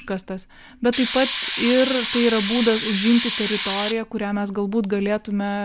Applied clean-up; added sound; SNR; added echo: none; Hiss; 5 dB; none.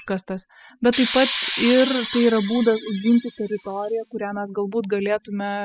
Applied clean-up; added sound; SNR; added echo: classical method spectral subtraction.